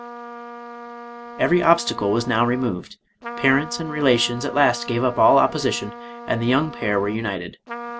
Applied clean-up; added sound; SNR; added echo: none; Trumpet; 14 dB; none.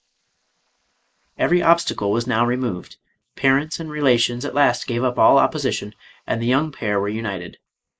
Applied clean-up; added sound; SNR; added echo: neural mask model Resemble Enhance denoiser.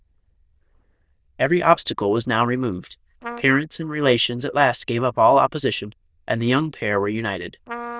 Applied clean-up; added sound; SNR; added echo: neural diffusion model UNIVERSE++.